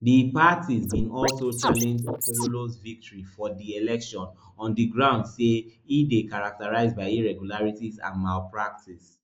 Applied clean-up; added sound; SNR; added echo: neural mask model Resemble Enhance denoiser.